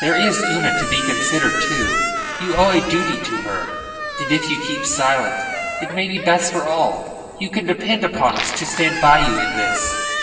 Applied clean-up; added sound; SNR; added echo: none; Squeak; 4 dB; reverberation time 2.9 s.